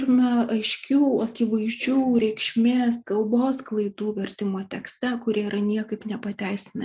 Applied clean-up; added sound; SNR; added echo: none; none; none; none.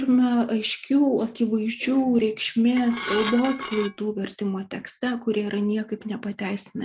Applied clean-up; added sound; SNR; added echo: none; Dishes, pots, and pans / Glass; 8 dB; none.